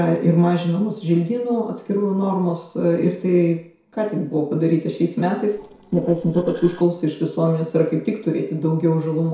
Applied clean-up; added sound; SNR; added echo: neural separator model SepFormer DNS4.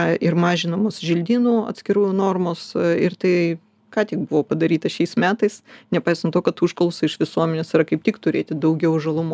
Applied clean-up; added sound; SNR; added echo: none; none; none; none.